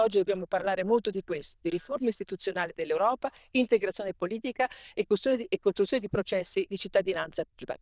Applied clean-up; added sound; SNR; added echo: neural diffusion model UNIVERSE++.